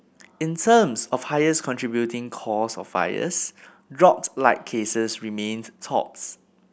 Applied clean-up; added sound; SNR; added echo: none; none; none; none.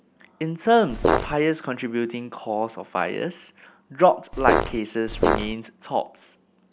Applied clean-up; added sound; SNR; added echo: none; Fart; -3 dB; none.